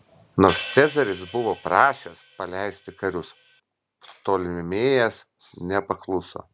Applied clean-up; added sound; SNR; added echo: none; Hi-hat; 15 dB; none.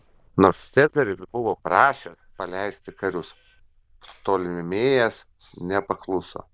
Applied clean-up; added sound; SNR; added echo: neural diffusion model UNIVERSE++.